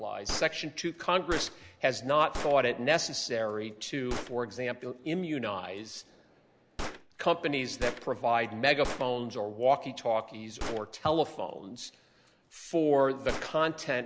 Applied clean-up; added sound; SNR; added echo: none; Gunshot, gunfire; 12 dB; none.